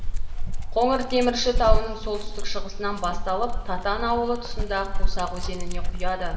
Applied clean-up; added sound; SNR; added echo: none; Dog; -3 dB; reverberation time 2.5 s.